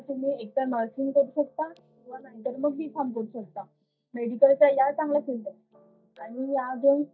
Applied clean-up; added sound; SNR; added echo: neural mask model DeepFilterNet 3.